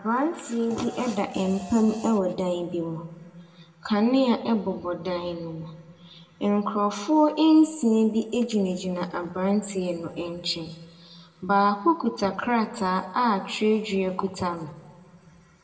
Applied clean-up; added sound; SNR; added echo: none; Fart; 17 dB; reverberation time 1.0 s.